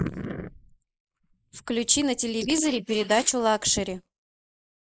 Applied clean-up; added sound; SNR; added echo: neural mask model Resemble Enhance denoiser.